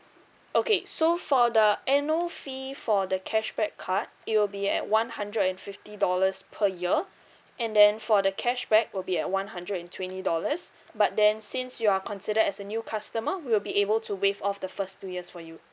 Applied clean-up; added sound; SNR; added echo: none; none; none; none.